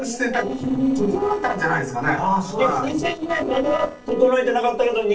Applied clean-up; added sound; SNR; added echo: neural separator model SepFormer DNS4.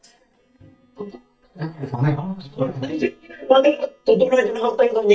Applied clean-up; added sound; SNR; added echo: neural mask model DeepFilterNet 3.